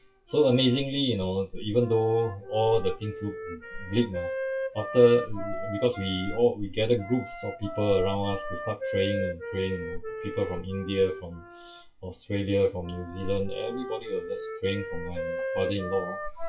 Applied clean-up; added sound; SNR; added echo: classical method WPE with log-MMSE.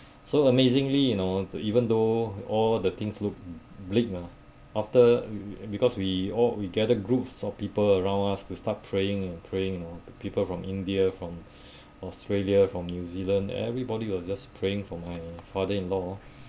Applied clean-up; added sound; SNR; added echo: none; none; none; none.